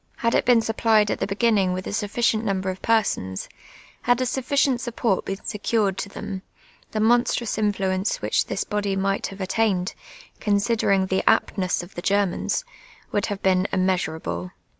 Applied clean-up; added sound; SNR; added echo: none; none; none; none.